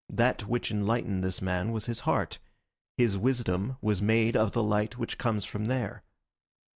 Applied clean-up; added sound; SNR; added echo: none; none; none; none.